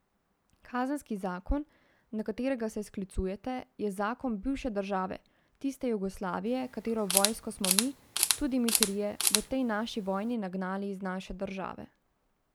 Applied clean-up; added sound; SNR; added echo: none; Camera; -1 dB; none.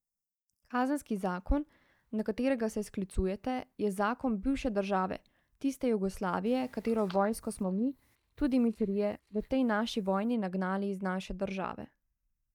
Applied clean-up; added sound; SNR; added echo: neural mask model DeepFilterNet 3.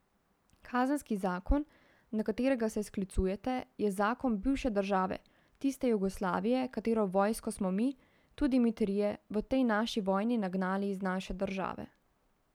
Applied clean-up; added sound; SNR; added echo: none; none; none; none.